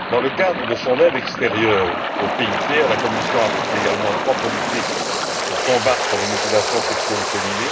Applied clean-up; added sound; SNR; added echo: none; Waves, surf; 0 dB; reverberation time 0.2 s.